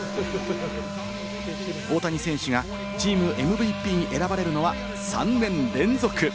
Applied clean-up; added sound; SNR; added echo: none; Wind instrument, woodwind instrument; 8 dB; none.